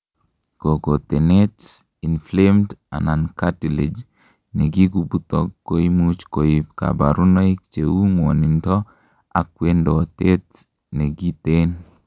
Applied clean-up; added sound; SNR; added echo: none; none; none; none.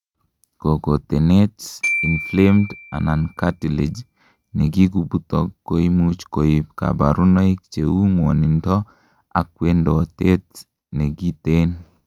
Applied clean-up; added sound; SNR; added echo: neural mask model RNNoise.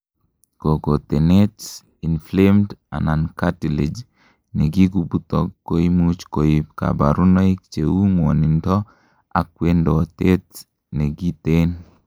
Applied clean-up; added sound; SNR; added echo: neural mask model Resemble Enhance denoiser.